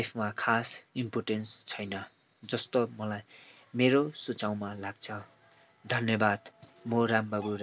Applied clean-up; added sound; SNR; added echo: none; none; none; none.